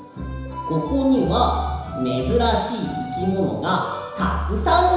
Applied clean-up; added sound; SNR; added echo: none; none; none; reverberation time 1.0 s.